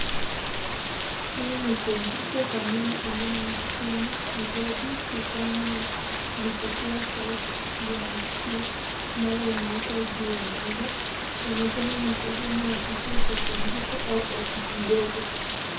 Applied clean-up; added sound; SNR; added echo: none; Rain; -4 dB; reverberation time 0.6 s.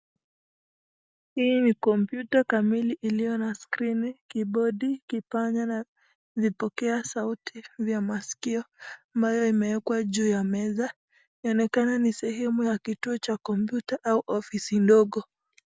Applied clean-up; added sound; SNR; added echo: none; none; none; none.